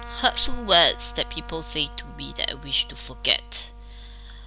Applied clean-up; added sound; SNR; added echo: none; Trumpet; 19 dB; none.